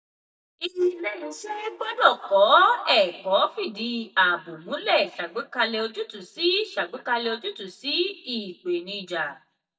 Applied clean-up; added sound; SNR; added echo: neural mask model DeepFilterNet 3.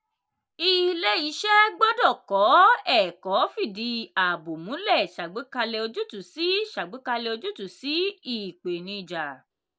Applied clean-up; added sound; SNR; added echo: none; none; none; none.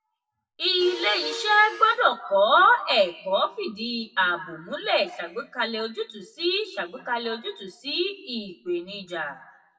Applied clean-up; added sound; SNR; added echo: classical method WPE with log-MMSE.